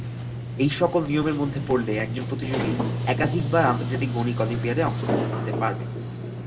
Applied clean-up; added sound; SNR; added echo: none; Sliding door; 2 dB; reverberation time 0.7 s.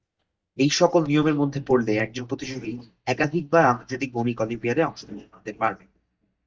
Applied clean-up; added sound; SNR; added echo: neural mask model DeepFilterNet 3.